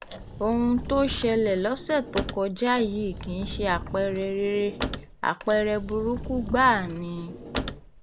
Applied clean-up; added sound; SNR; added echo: none; Sliding door / Slam / Wood; 10 dB; none.